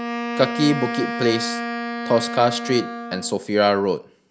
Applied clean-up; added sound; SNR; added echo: none; Wind instrument, woodwind instrument; 6 dB; none.